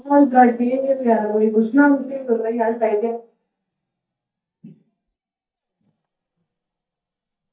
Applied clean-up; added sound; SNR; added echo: neural mask model DeepFilterNet 3.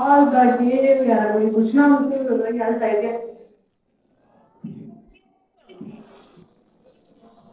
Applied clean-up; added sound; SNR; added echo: neural separator model SepFormer DNS4.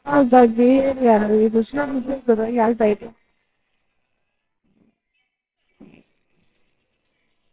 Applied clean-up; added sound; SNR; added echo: neural separator model SepFormer WHAMR!.